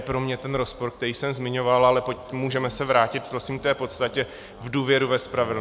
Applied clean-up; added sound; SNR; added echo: none; none; none; none.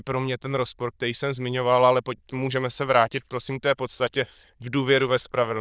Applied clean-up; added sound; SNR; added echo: neural diffusion model UNIVERSE++.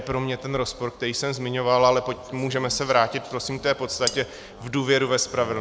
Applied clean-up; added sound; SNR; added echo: none; Cutlery, silverware; 8 dB; none.